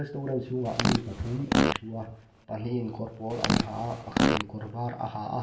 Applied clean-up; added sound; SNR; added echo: none; Fart; -3 dB; reverberation time 0.9 s.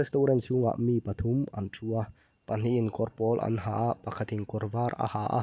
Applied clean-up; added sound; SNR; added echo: none; none; none; none.